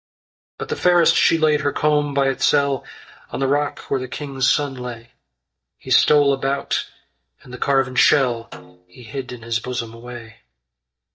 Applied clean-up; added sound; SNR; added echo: neural mask model DeepFilterNet 3.